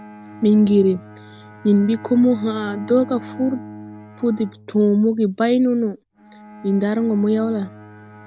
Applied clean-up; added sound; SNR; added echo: none; Bowed string instrument; 18 dB; none.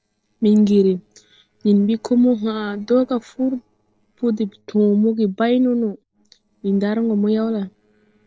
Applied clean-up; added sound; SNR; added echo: neural separator model SepFormer DNS4.